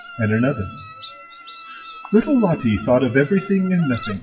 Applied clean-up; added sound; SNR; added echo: classical method WPE with log-MMSE.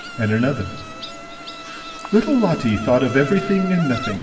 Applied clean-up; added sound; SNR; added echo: none; Insect; 12 dB; reverberation time 1.0 s.